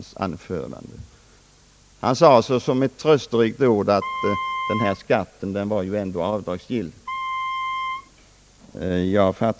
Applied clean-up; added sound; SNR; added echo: none; Wind instrument, woodwind instrument; 7 dB; none.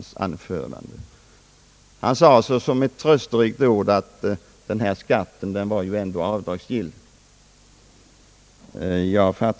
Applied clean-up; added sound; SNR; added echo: none; none; none; none.